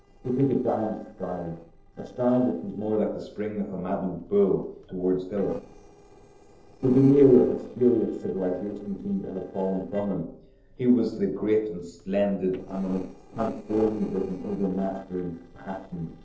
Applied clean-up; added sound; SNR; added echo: neural separator model SepFormer DNS4.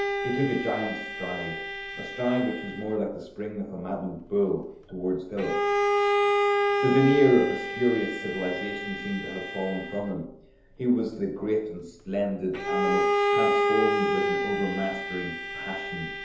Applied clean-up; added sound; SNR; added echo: none; Bowed string instrument; 0 dB; reverberation time 0.8 s.